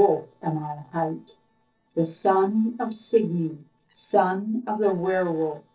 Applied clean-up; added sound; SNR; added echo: neural separator model SepFormer DNS4.